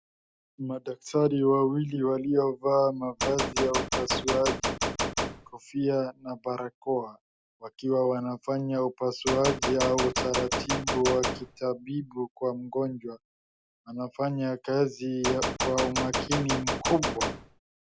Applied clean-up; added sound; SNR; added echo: none; Gunshot, gunfire; 1 dB; none.